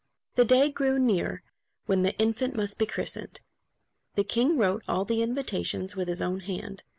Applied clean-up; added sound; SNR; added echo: none; none; none; none.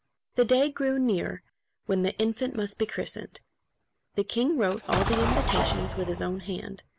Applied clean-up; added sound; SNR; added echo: none; Explosion; 1 dB; none.